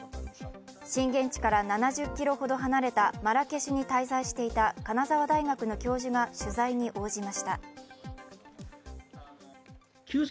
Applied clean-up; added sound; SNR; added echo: none; none; none; none.